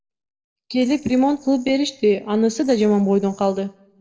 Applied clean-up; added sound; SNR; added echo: neural separator model SepFormer DNS4.